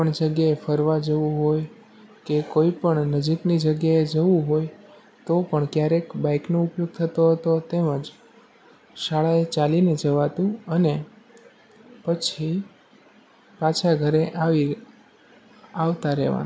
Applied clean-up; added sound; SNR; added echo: none; none; none; none.